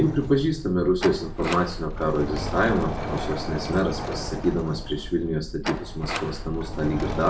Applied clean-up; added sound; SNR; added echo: none; Sliding door; 6 dB; reverberation time 0.3 s.